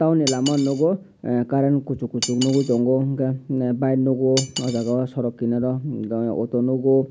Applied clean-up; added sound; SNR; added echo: none; Cutlery, silverware; 14 dB; none.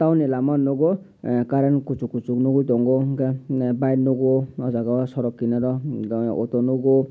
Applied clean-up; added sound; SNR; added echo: none; none; none; none.